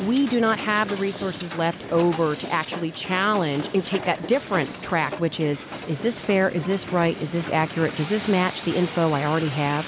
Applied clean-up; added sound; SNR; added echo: none; Hiss; 11 dB; none.